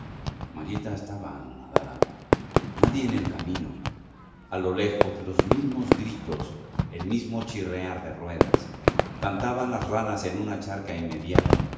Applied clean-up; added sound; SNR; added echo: none; Fireworks; -3 dB; reverberation time 1.0 s.